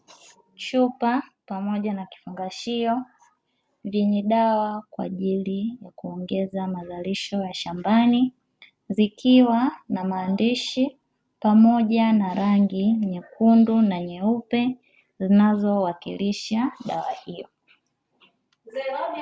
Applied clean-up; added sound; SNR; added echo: none; none; none; none.